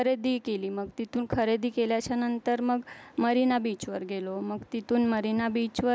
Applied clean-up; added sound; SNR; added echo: none; none; none; none.